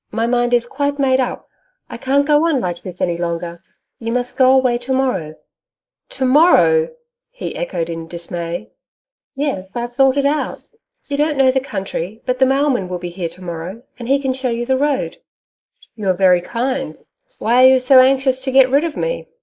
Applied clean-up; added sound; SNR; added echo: neural mask model Resemble Enhance denoiser.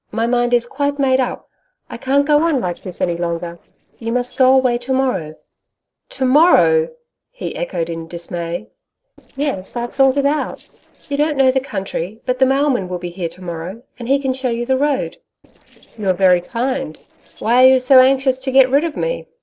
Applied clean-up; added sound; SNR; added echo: neural separator model SepFormer DNS4.